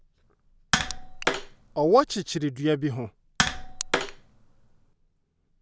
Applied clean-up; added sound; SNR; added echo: none; Tap; 2 dB; none.